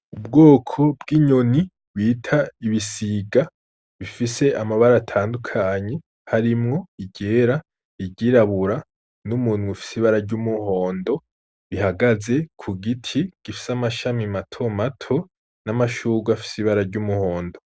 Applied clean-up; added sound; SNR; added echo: none; none; none; none.